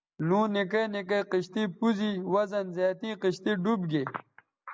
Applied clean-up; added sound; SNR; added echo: none; none; none; none.